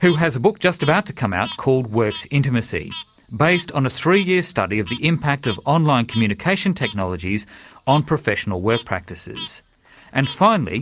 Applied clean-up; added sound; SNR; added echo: none; Frog; 18 dB; none.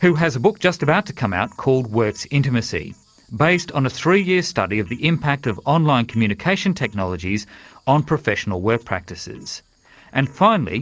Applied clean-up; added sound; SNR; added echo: neural separator model SepFormer DNS4.